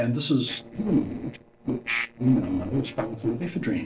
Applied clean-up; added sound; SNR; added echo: neural separator model SepFormer DNS4.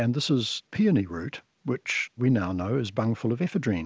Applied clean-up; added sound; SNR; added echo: none; none; none; none.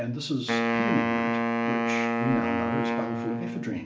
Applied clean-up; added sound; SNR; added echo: none; Wind instrument, woodwind instrument; -5 dB; reverberation time 0.7 s.